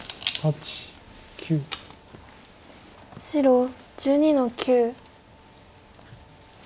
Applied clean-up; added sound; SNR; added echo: none; none; none; none.